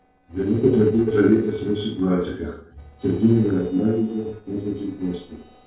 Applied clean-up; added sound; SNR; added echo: neural separator model SepFormer DNS4.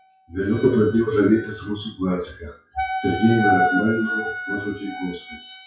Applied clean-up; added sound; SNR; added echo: classical method WPE with log-MMSE.